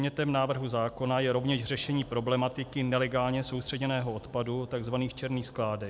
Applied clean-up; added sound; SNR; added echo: none; none; none; none.